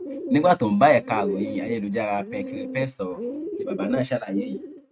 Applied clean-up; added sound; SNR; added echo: neural mask model RNNoise.